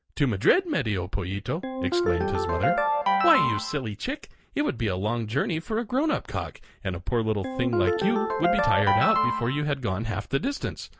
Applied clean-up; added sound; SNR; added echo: none; Ringtone; -2 dB; none.